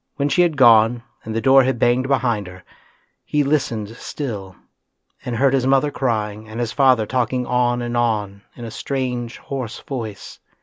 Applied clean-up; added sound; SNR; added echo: none; none; none; none.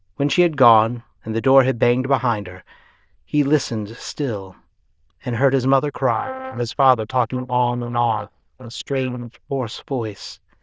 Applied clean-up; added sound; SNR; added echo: neural diffusion model UNIVERSE++.